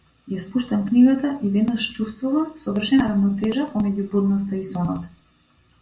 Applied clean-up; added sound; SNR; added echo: none; none; none; reverberation time 0.3 s.